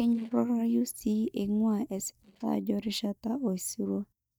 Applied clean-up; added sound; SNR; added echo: neural mask model DeepFilterNet 3.